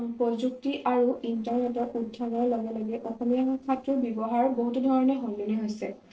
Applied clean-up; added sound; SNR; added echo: neural separator model SepFormer DNS4.